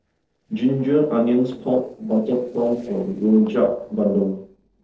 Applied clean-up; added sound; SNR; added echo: neural separator model SepFormer DNS4.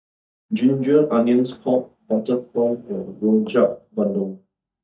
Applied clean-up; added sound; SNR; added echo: neural mask model DeepFilterNet 3.